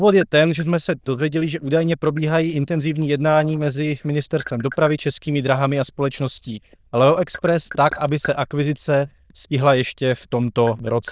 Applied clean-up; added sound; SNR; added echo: neural diffusion model UNIVERSE++.